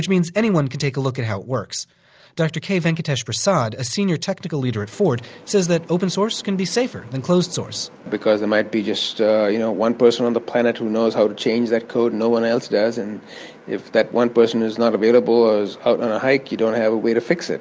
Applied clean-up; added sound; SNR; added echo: none; none; none; none.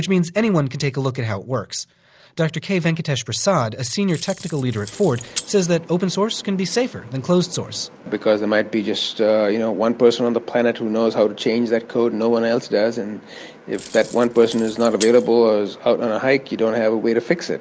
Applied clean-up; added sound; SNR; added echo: none; Keys jangling; 16 dB; none.